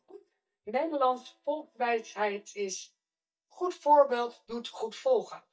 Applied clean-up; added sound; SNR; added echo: neural mask model DeepFilterNet 3.